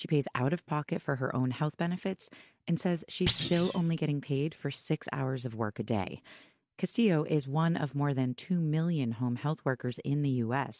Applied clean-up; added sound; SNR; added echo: none; Thump, thud; 7 dB; none.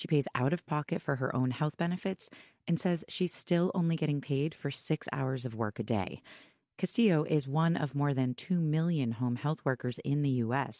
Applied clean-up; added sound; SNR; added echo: none; none; none; none.